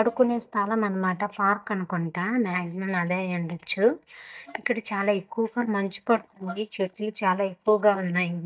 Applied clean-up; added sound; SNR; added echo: neural mask model DeepFilterNet 3.